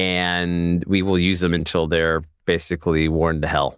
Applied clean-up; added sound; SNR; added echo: none; none; none; none.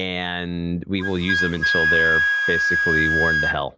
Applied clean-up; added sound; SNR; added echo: none; Wind instrument, woodwind instrument; -4 dB; none.